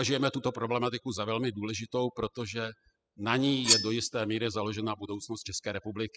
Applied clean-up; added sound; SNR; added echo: classical method spectral subtraction.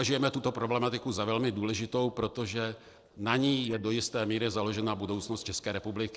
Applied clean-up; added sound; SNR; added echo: neural separator model SepFormer DNS4.